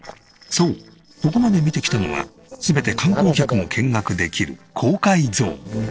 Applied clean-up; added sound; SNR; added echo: neural separator model SepFormer DNS4.